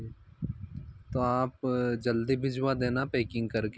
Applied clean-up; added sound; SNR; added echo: none; none; none; none.